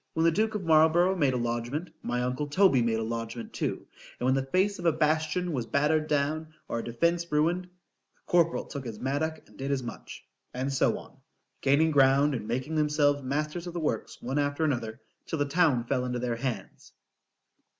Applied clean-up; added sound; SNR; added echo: none; none; none; none.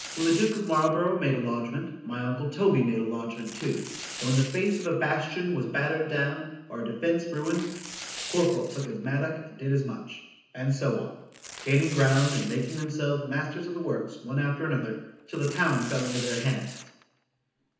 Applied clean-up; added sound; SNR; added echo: none; Tearing; 15 dB; reverberation time 0.9 s.